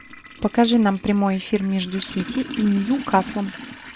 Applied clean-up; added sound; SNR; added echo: none; Toilet flush; 14 dB; none.